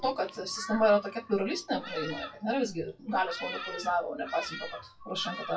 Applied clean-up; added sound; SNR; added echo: classical method WPE with log-MMSE.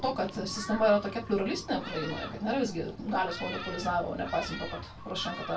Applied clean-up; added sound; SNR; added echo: none; Thunderstorm; 12 dB; reverberation time 0.2 s.